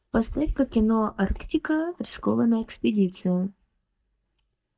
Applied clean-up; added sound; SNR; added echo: neural mask model DeepFilterNet 3.